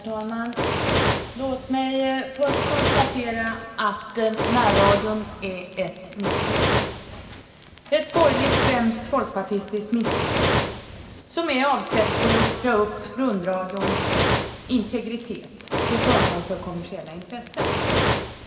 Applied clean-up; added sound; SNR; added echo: none; Fire; 0 dB; reverberation time 2.1 s.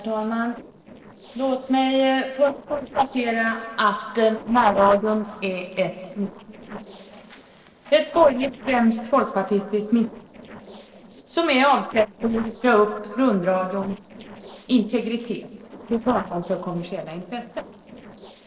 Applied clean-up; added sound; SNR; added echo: neural separator model SepFormer DNS4.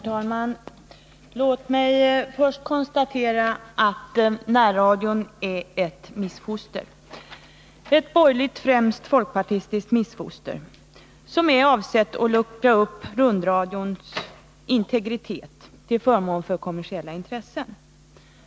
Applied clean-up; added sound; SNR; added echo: none; none; none; none.